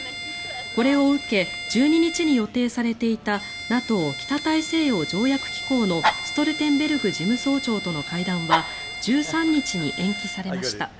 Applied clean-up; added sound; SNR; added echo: none; Bowed string instrument + Dog; 7 dB; none.